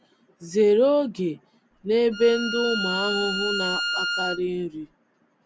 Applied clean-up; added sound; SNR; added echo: none; Bowed string instrument; 4 dB; none.